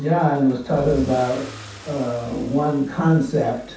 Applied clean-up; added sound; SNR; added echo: none; Engine starting / Accelerating, revving, vroom / Car; 17 dB; reverberation time 0.7 s.